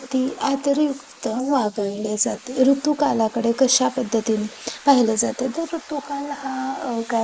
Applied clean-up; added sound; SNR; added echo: neural mask model Resemble Enhance denoiser.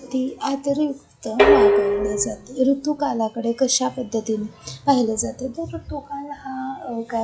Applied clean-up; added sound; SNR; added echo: classical method log-MMSE.